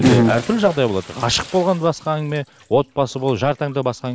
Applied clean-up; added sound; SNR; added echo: none; Bathtub (filling or washing) / Splash, splatter; 15 dB; none.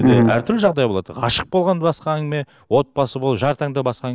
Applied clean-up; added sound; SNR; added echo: none; none; none; none.